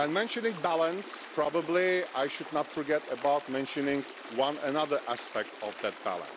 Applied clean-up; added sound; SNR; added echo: none; Stream; 14 dB; none.